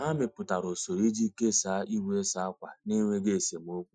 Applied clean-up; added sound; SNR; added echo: classical method Wiener filter.